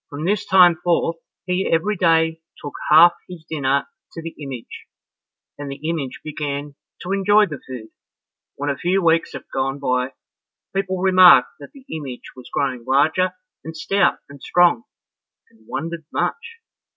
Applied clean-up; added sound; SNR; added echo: none; none; none; none.